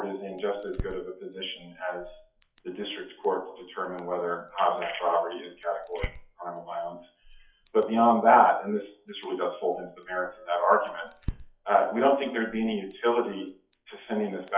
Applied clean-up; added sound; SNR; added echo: classical method WPE with log-MMSE.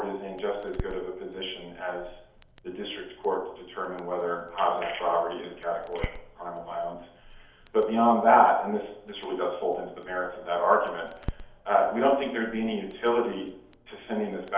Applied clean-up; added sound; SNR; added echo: none; Crackle; 17 dB; reverberation time 2.2 s.